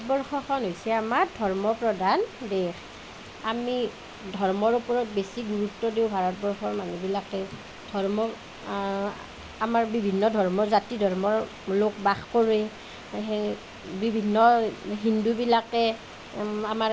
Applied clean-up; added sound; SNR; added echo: none; none; none; none.